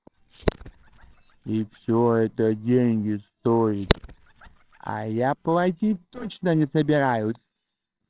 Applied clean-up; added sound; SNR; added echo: neural separator model SepFormer WHAMR!.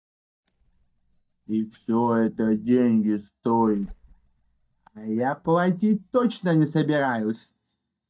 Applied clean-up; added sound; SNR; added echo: neural mask model DeepFilterNet 3.